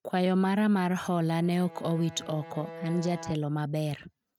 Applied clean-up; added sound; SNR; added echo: neural mask model RNNoise.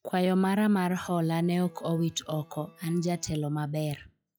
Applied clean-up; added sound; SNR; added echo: classical method log-MMSE.